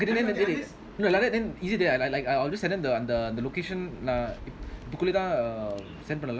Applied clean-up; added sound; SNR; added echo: none; none; none; none.